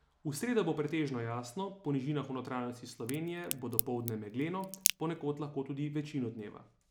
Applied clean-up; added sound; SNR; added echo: none; Crack; 2 dB; none.